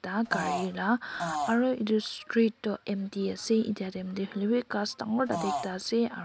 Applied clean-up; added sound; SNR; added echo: none; Fart; 5 dB; none.